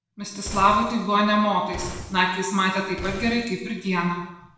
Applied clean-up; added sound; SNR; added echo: none; Glass; 14 dB; reverberation time 0.9 s.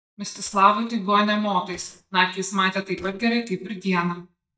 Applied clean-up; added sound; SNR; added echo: neural mask model DeepFilterNet 3.